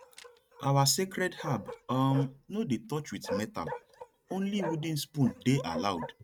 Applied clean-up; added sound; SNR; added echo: neural mask model RNNoise.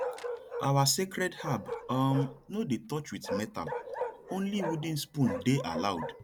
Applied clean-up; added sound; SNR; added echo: none; Bark; 8 dB; none.